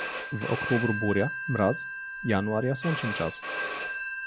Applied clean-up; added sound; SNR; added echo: none; Telephone; -1 dB; none.